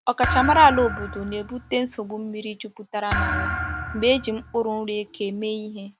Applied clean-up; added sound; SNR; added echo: none; Thump, thud; 6 dB; none.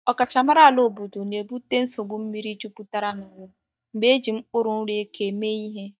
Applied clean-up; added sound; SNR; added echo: neural mask model DeepFilterNet 3.